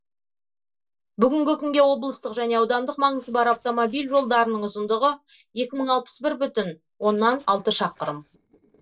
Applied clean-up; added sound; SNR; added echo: neural separator model SepFormer DNS4.